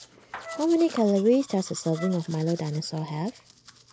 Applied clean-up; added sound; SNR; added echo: none; Domestic sounds, home sounds + Wind instrument, woodwind instrument; 18 dB; none.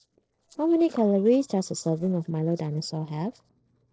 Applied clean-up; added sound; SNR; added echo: neural separator model SepFormer DNS4.